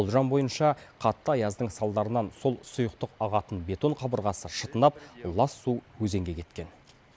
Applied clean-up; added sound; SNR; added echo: none; none; none; none.